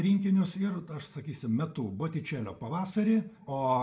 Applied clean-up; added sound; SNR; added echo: none; none; none; reverberation time 0.6 s.